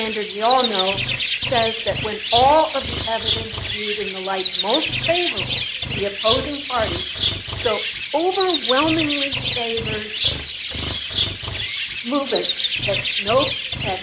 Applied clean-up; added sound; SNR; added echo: none; Bird; -1 dB; none.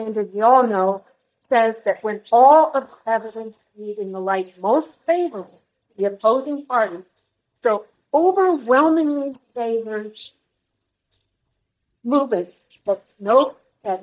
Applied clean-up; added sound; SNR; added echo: neural mask model DeepFilterNet 3.